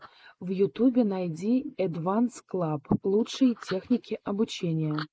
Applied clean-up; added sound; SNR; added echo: neural mask model Resemble Enhance denoiser.